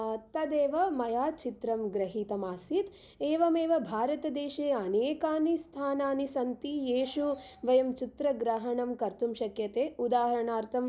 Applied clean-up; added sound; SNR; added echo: none; none; none; none.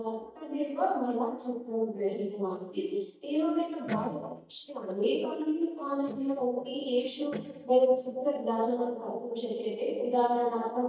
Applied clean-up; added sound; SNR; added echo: neural mask model DeepFilterNet 3.